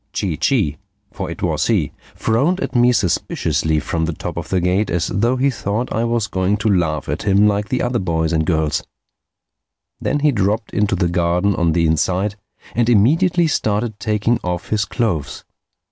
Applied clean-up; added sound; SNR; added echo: none; none; none; none.